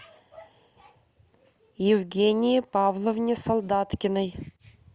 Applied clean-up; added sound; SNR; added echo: none; none; none; none.